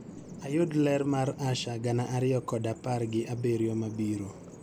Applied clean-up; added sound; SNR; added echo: none; Bird vocalization, bird call, bird song; 15 dB; none.